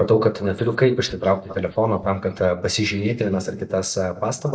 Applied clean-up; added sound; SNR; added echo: neural mask model DeepFilterNet 3.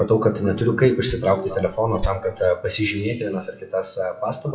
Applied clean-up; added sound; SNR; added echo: classical method WPE with log-MMSE.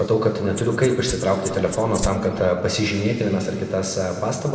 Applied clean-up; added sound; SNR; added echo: none; Rattle (instrument); 11 dB; reverberation time 2.2 s.